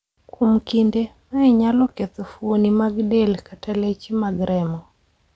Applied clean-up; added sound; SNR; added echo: none; none; none; none.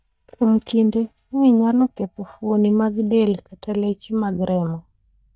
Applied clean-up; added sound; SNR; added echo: neural mask model DeepFilterNet 3.